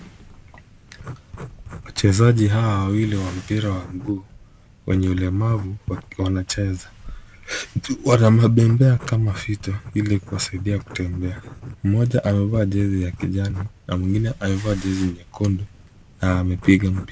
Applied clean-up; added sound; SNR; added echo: none; Writing; 17 dB; none.